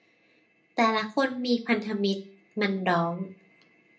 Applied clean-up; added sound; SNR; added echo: none; none; none; reverberation time 0.3 s.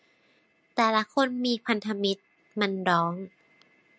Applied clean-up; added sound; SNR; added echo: none; none; none; none.